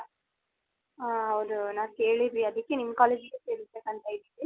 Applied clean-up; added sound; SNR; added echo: none; none; none; none.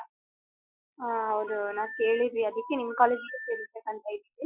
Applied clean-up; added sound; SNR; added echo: classical method Wiener filter.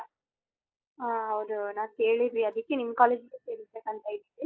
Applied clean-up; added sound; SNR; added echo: neural mask model DeepFilterNet 3.